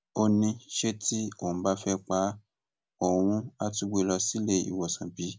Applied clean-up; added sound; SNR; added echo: none; none; none; none.